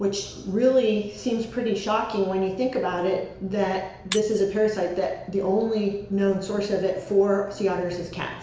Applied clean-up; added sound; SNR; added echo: none; Shatter; 18 dB; reverberation time 0.7 s.